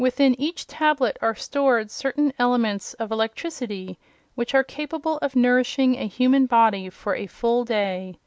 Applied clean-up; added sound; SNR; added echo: none; none; none; none.